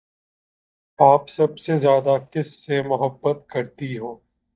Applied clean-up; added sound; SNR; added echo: neural mask model DeepFilterNet 3.